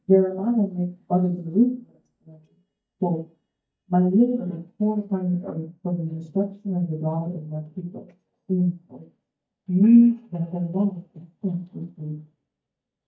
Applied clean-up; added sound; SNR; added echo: neural mask model DeepFilterNet 3.